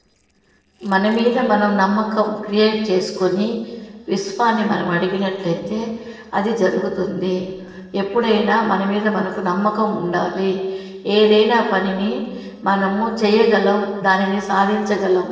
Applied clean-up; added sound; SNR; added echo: neural separator model SepFormer DNS4.